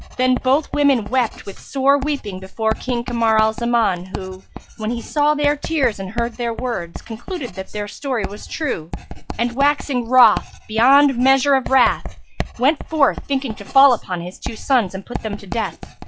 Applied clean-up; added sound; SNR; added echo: classical method log-MMSE.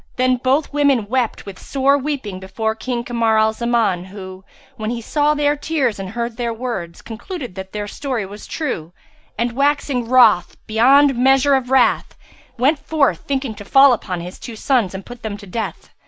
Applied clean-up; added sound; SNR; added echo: none; none; none; none.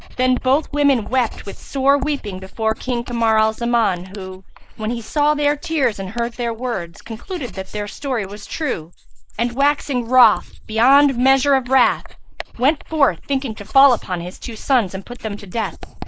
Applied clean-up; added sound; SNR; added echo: neural mask model Resemble Enhance denoiser.